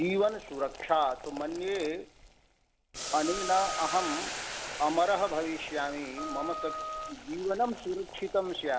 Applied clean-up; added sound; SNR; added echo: none; Boiling + Wind instrument, woodwind instrument; 8 dB; none.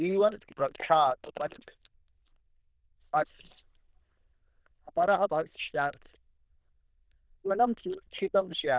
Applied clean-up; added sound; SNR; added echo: neural diffusion model UNIVERSE++.